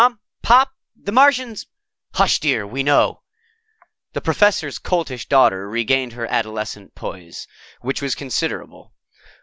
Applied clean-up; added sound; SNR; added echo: none; none; none; none.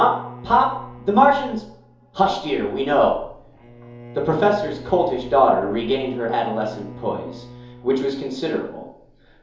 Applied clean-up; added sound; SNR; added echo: none; Bowed string instrument; 19 dB; reverberation time 2.8 s.